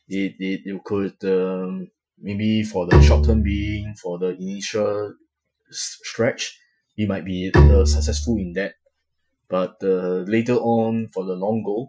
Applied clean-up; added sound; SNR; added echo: classical method Wiener filter.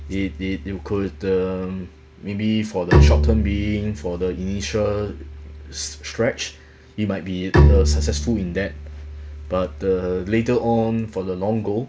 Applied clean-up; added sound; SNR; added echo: none; Bowed string instrument; 0 dB; none.